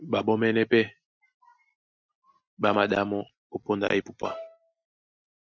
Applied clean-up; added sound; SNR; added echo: classical method Wiener filter.